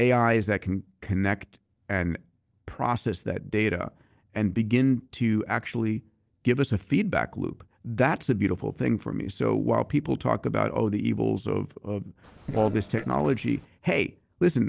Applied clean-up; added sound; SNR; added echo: neural separator model SepFormer DNS4.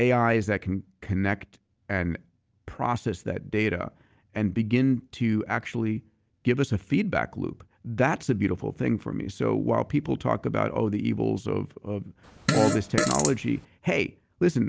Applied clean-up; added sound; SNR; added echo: none; Fart; 1 dB; none.